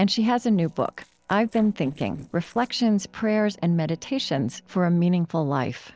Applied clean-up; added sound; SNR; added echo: neural separator model SepFormer DNS4.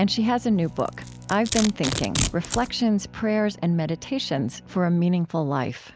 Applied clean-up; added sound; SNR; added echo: none; Domestic sounds, home sounds; 10 dB; none.